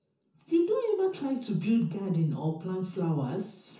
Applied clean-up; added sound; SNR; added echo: none; none; none; reverberation time 0.6 s.